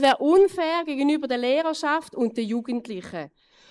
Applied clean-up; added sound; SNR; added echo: neural mask model Resemble Enhance denoiser.